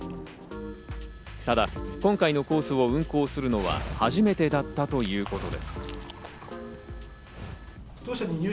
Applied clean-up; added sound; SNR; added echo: none; Car + Dog; 16 dB; none.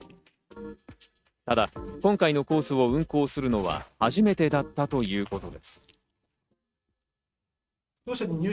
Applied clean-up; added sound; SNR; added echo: neural mask model RNNoise.